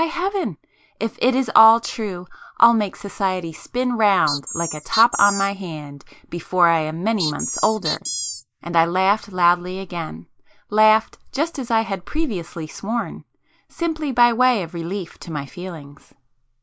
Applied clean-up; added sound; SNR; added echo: neural mask model Resemble Enhance denoiser.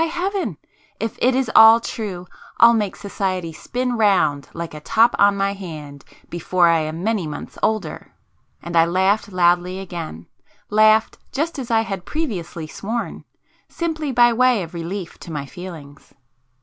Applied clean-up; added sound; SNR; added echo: none; none; none; none.